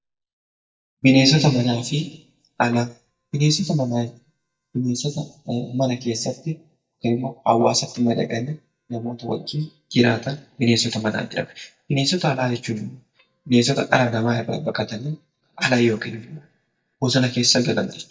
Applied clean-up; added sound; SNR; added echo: neural mask model DeepFilterNet 3.